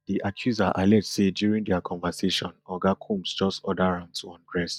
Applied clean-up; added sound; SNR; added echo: neural mask model DeepFilterNet 3.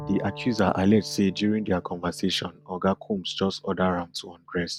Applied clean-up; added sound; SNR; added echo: none; Bowed string instrument; 19 dB; none.